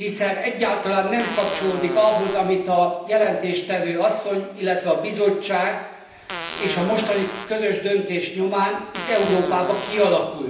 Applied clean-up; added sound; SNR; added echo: none; Fart; 11 dB; reverberation time 0.9 s.